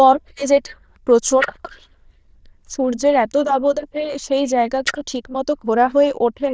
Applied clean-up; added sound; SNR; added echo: neural diffusion model UNIVERSE++.